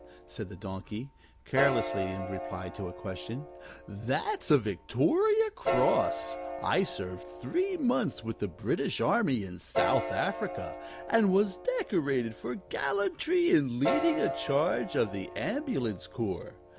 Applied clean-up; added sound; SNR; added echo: none; Piano; 7 dB; none.